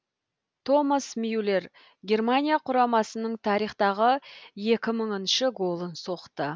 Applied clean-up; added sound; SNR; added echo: none; none; none; none.